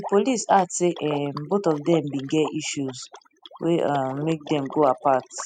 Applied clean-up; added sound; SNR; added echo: classical method spectral subtraction.